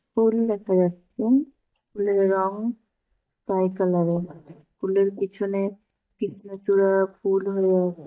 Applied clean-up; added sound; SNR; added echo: neural mask model DeepFilterNet 3.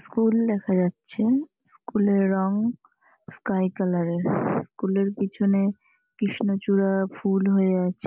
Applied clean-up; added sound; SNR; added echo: none; none; none; none.